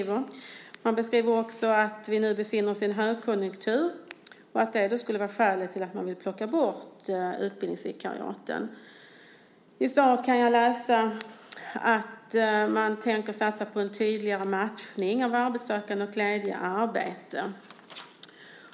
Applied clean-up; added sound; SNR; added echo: none; none; none; none.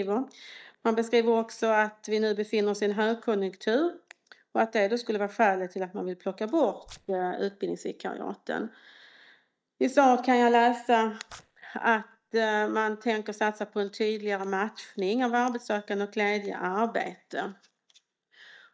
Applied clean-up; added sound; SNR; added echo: neural mask model DeepFilterNet 3.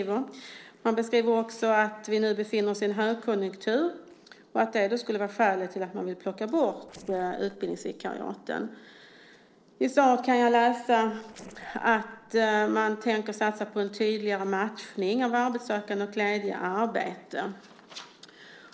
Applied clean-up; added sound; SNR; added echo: neural separator model SepFormer DNS4.